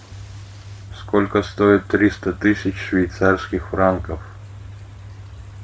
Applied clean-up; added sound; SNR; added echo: none; none; none; none.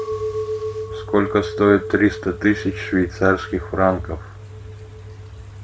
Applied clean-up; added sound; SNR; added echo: none; Chink, clink; 10 dB; none.